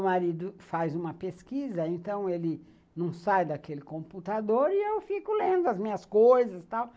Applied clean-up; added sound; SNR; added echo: none; none; none; none.